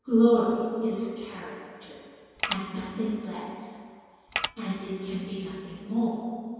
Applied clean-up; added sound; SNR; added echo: none; Mechanisms; 2 dB; reverberation time 2.2 s.